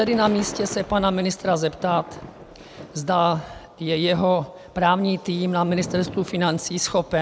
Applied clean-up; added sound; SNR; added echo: none; Thunder / Rain; 16 dB; none.